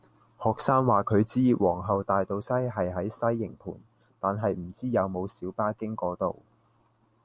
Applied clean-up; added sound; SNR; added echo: none; none; none; none.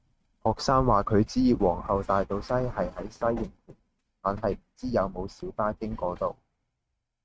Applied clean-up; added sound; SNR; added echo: neural mask model RNNoise.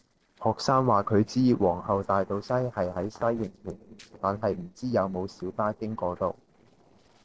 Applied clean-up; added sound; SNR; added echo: neural separator model SepFormer DNS4.